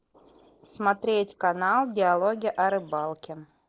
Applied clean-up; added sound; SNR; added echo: neural mask model Resemble Enhance denoiser.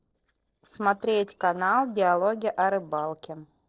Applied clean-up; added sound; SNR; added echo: neural separator model SepFormer DNS4.